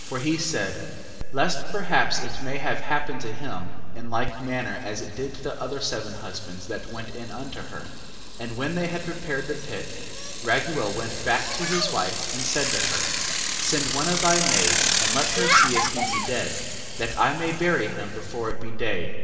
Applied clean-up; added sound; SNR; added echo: none; Bicycle; -3 dB; reverberation time 2.6 s.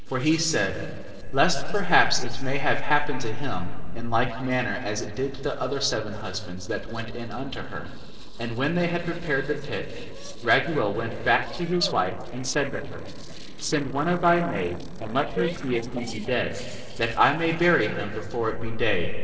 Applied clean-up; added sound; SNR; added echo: neural separator model SepFormer DNS4.